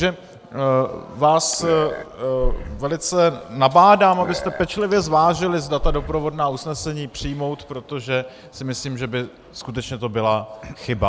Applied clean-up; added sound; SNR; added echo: none; Burping, eructation + Breathing; 8 dB; none.